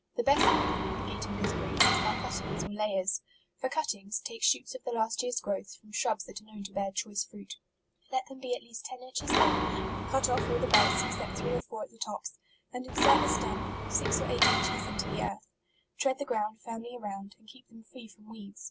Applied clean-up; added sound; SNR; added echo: none; Mechanisms; -5 dB; none.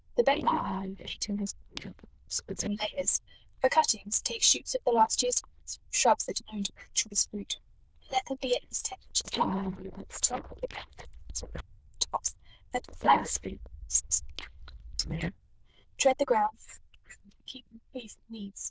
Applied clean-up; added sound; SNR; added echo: neural diffusion model UNIVERSE++.